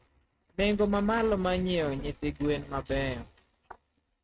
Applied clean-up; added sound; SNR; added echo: neural mask model RNNoise.